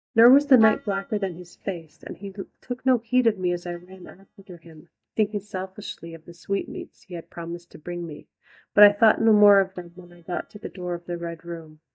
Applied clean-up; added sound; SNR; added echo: neural mask model DeepFilterNet 3.